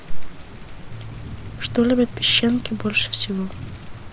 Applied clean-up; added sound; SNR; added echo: none; Thunder / Rain + Bass guitar; 14 dB; none.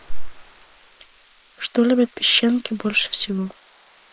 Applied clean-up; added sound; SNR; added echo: neural mask model Resemble Enhance denoiser.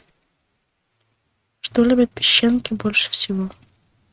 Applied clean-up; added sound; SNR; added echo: neural mask model RNNoise.